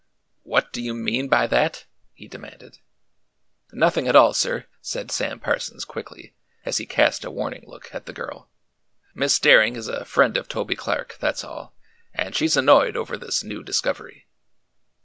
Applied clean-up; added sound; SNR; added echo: none; none; none; none.